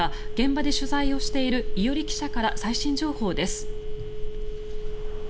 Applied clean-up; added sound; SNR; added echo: none; Telephone; -2 dB; none.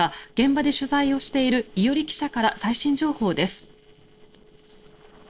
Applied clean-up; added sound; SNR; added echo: neural separator model SepFormer DNS4.